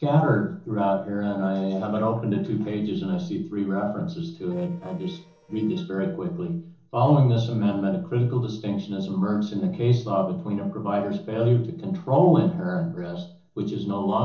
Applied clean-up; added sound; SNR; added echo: neural separator model SepFormer DNS4.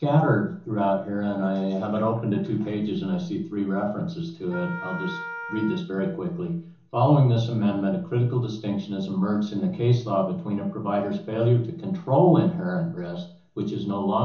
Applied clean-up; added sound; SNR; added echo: none; Wind instrument, woodwind instrument; 13 dB; reverberation time 0.7 s.